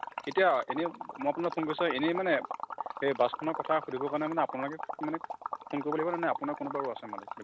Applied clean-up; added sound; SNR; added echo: none; Liquid; 8 dB; none.